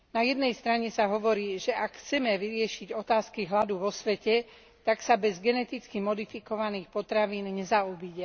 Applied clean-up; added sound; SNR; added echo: none; none; none; none.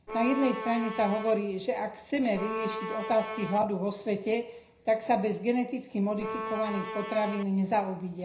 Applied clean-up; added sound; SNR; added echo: none; Bowed string instrument; 7 dB; reverberation time 0.5 s.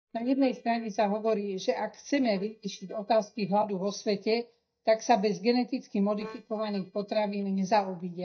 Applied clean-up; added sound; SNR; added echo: neural mask model DeepFilterNet 3.